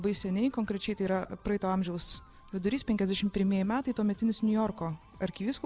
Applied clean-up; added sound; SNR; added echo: none; none; none; none.